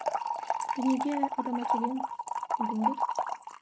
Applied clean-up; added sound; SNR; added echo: neural mask model RNNoise.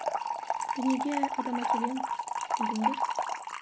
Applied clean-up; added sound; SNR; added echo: none; Fill (with liquid) / Trickle, dribble; -3 dB; none.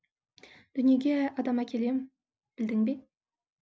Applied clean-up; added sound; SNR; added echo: none; none; none; none.